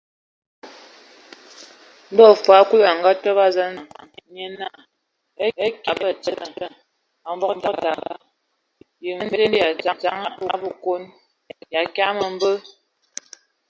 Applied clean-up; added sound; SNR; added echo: none; none; none; none.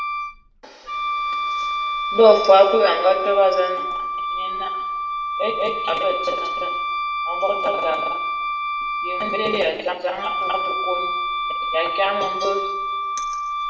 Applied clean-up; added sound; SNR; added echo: none; Wind instrument, woodwind instrument; 3 dB; reverberation time 0.9 s.